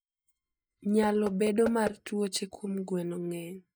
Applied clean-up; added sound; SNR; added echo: neural mask model DeepFilterNet 3.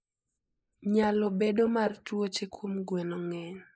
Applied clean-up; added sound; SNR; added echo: neural mask model Resemble Enhance denoiser.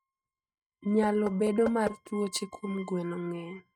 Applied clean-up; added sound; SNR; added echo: neural mask model RNNoise.